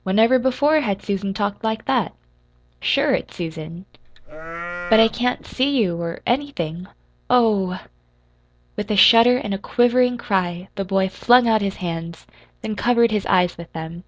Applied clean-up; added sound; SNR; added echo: none; Livestock, farm animals, working animals; 11 dB; none.